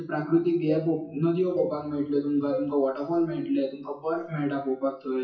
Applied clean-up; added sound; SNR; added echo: classical method WPE with log-MMSE.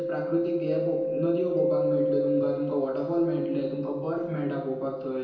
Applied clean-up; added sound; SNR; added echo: none; Mallet percussion; 1 dB; reverberation time 0.9 s.